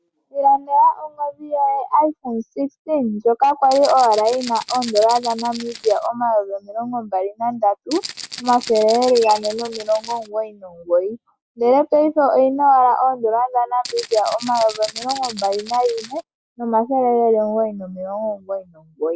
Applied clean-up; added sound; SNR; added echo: none; Rattle (instrument); 14 dB; none.